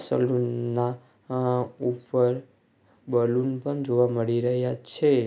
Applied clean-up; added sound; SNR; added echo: none; none; none; none.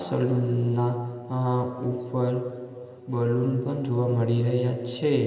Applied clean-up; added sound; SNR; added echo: none; none; none; reverberation time 2.9 s.